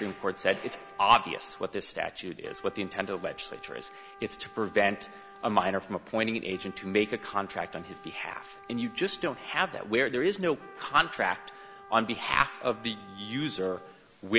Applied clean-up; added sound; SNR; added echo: none; Trumpet; 20 dB; none.